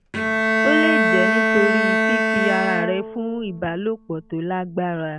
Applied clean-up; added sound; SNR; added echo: none; Bowed string instrument; -3 dB; none.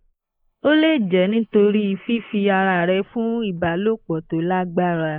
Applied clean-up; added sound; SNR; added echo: neural mask model Resemble Enhance denoiser.